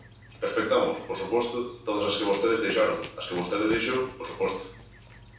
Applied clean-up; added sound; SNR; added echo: none; Run; 18 dB; reverberation time 0.6 s.